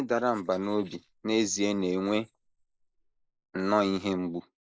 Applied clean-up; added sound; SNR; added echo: neural mask model Resemble Enhance denoiser.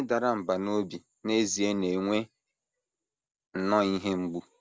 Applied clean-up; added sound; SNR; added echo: none; none; none; none.